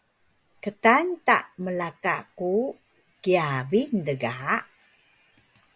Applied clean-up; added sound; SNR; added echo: none; none; none; none.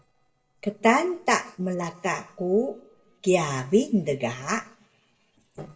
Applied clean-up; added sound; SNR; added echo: neural separator model SepFormer DNS4.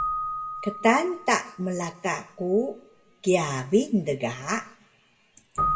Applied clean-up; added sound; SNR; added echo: none; Keyboard (musical); 8 dB; reverberation time 0.6 s.